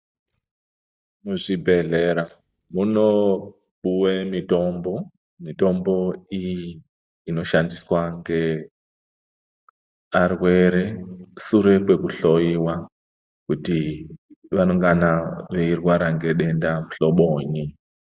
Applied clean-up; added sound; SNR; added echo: neural mask model DeepFilterNet 3.